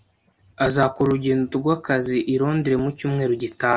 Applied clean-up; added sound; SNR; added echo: none; none; none; none.